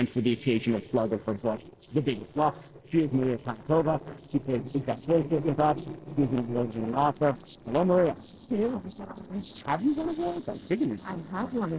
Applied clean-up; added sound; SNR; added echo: neural separator model SepFormer DNS4.